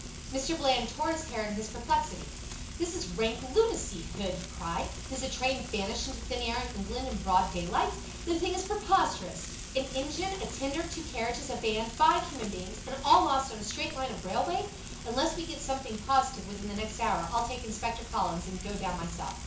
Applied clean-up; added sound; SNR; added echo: none; Frying (food); 9 dB; reverberation time 0.7 s.